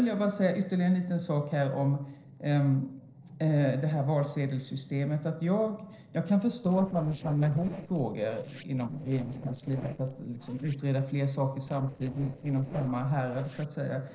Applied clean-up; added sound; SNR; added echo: neural separator model SepFormer DNS4.